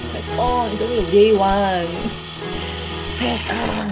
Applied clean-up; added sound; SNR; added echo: none; Drill + Guitar; 7 dB; none.